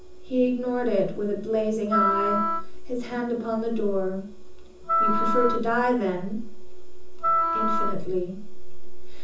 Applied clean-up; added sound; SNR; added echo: none; Wind instrument, woodwind instrument; 3 dB; reverberation time 0.6 s.